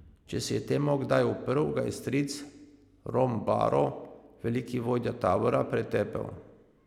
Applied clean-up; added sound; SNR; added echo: none; none; none; none.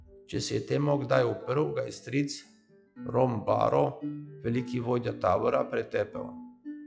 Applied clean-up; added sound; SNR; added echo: classical method log-MMSE.